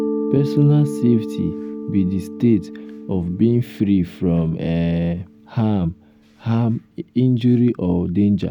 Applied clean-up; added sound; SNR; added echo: none; Mallet percussion; 11 dB; none.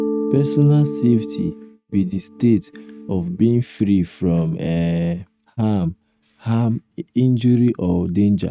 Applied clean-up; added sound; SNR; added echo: neural mask model RNNoise.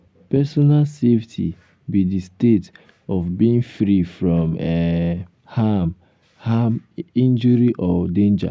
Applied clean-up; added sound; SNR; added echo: none; none; none; none.